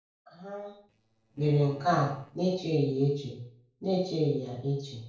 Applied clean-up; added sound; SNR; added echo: neural separator model SepFormer DNS4.